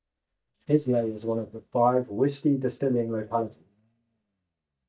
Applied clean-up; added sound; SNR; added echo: neural mask model DeepFilterNet 3.